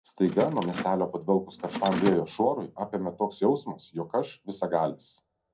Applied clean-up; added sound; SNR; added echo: none; Mechanisms; 10 dB; reverberation time 0.2 s.